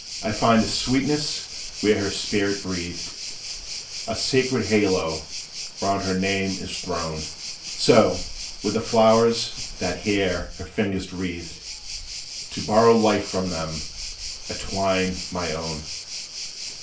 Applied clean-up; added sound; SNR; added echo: none; Waves, surf; 10 dB; reverberation time 0.3 s.